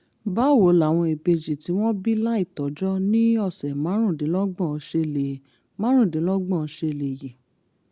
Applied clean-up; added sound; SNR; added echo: none; none; none; none.